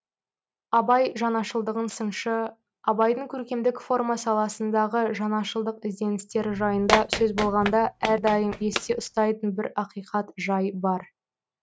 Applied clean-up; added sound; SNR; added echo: neural mask model RNNoise.